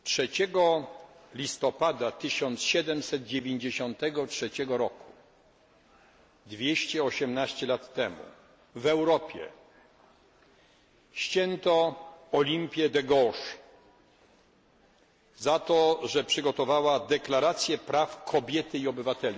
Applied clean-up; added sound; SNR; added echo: none; none; none; none.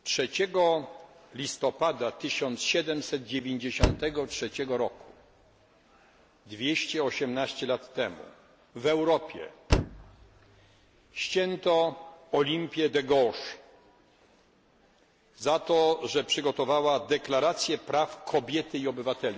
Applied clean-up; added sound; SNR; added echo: none; Slam; 4 dB; none.